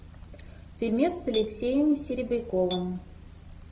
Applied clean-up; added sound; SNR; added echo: none; Chink, clink; 19 dB; none.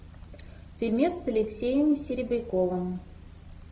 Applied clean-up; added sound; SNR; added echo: none; none; none; none.